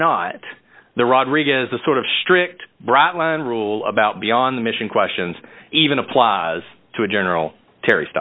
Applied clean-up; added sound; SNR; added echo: none; none; none; none.